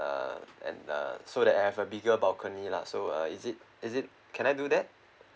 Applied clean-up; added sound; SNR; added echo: none; none; none; none.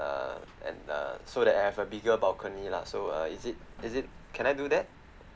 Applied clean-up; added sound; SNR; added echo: none; Truck; 19 dB; none.